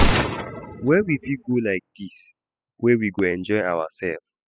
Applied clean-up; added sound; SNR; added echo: classical method spectral subtraction.